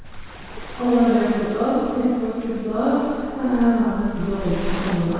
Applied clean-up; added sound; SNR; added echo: none; Waves, surf; 10 dB; reverberation time 2.0 s.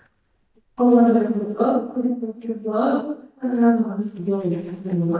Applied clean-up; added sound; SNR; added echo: neural mask model DeepFilterNet 3.